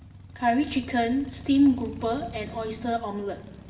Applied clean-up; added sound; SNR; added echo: none; Motorcycle; 16 dB; reverberation time 0.8 s.